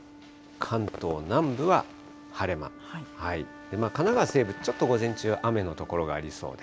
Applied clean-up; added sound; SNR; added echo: none; Fireworks + Wind instrument, woodwind instrument; 15 dB; none.